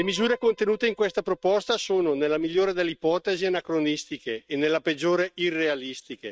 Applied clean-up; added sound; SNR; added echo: neural mask model RNNoise.